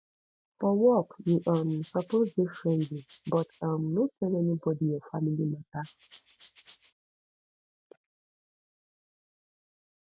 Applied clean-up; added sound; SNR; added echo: none; Rattle (instrument); 13 dB; none.